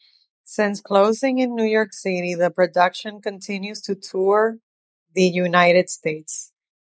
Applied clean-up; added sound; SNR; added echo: neural mask model Resemble Enhance denoiser.